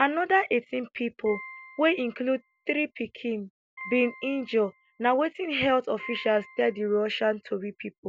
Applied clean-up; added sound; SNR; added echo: none; Piano; 19 dB; none.